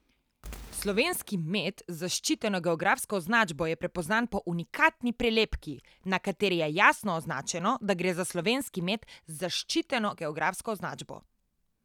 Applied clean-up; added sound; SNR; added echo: none; Boom; 19 dB; none.